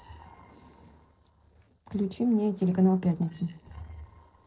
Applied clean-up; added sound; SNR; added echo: neural separator model SepFormer DNS4.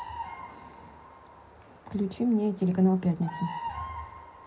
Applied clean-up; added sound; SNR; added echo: none; Bird vocalization, bird call, bird song; 12 dB; reverberation time 0.4 s.